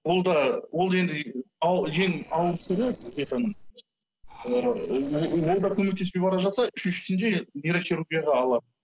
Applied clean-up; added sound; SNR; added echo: neural separator model SepFormer DNS4.